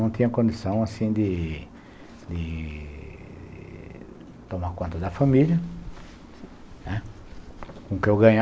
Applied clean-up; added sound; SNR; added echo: none; none; none; none.